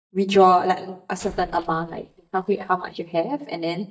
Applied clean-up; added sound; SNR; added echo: neural mask model DeepFilterNet 3.